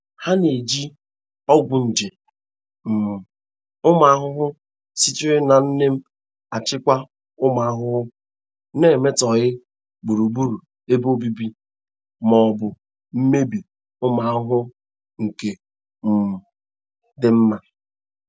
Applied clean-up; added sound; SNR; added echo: none; none; none; none.